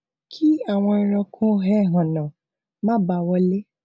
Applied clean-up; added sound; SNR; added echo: none; none; none; none.